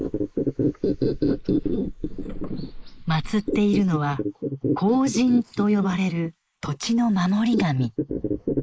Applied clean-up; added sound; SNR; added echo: neural mask model Resemble Enhance denoiser.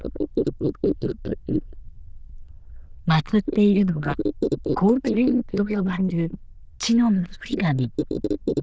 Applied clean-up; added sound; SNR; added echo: neural diffusion model UNIVERSE++.